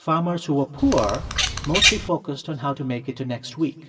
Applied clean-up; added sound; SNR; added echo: none; Bird vocalization, bird call, bird song; -2 dB; reverberation time 2.0 s.